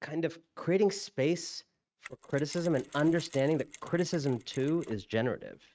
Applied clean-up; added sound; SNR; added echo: neural mask model RNNoise.